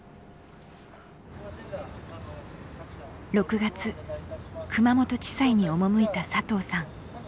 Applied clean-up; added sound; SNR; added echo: none; none; none; none.